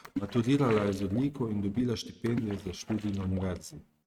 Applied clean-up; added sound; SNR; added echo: neural mask model RNNoise.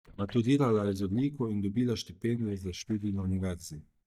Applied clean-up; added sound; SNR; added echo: neural mask model DeepFilterNet 3.